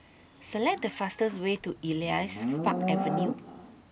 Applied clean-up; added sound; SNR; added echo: none; Livestock, farm animals, working animals; 3 dB; none.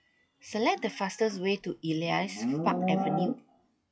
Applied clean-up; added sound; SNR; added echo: classical method log-MMSE.